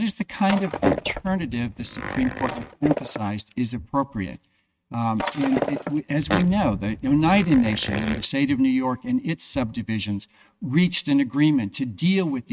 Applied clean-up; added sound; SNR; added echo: neural mask model RNNoise.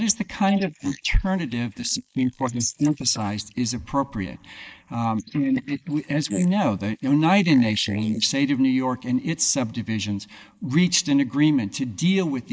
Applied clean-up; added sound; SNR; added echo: neural mask model Resemble Enhance denoiser.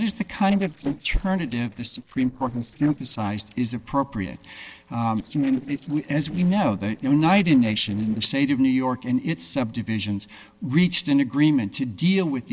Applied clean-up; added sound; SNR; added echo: neural separator model SepFormer DNS4.